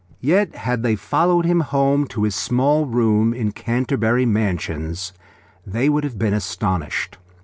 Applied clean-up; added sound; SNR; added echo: none; none; none; none.